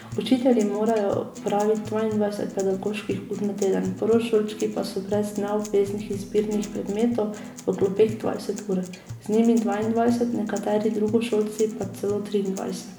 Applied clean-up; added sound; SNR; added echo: none; Acoustic guitar; 16 dB; none.